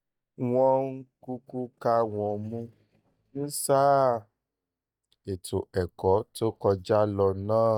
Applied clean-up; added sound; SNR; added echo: neural mask model DeepFilterNet 3.